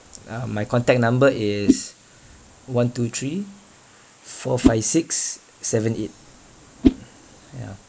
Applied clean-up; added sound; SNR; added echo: neural mask model Resemble Enhance denoiser.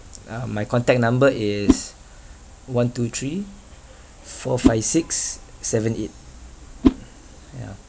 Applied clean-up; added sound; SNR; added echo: none; Whoosh, swoosh, swish; 2 dB; none.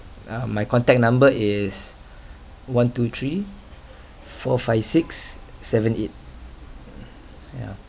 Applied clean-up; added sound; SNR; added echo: none; none; none; none.